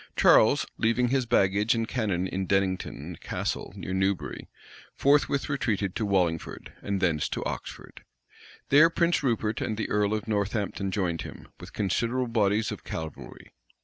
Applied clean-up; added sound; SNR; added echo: none; none; none; none.